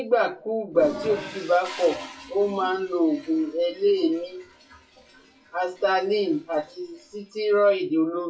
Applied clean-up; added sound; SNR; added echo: classical method WPE with log-MMSE.